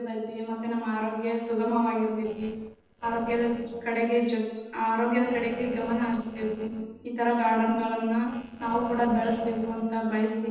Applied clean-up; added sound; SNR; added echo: neural separator model SepFormer DNS4.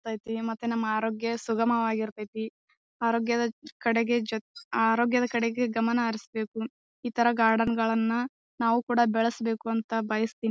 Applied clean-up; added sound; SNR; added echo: none; none; none; none.